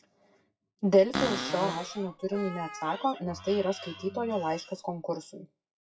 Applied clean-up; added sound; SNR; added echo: classical method WPE with log-MMSE.